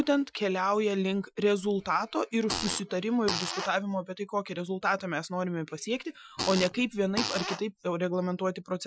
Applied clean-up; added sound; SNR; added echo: classical method Wiener filter.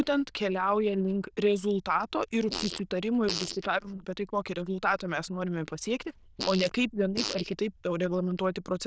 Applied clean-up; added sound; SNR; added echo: neural diffusion model UNIVERSE++.